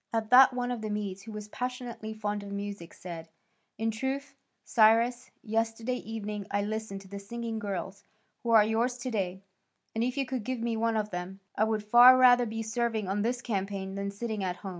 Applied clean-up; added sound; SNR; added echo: none; none; none; none.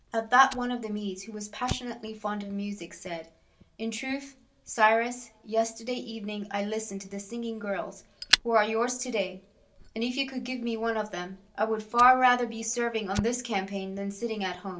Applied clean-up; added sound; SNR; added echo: none; Fire; 11 dB; reverberation time 0.2 s.